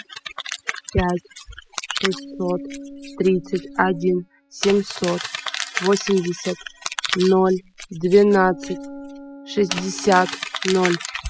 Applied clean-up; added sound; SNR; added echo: classical method spectral subtraction.